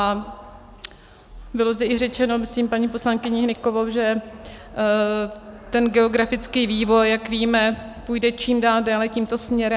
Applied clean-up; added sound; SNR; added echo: none; none; none; none.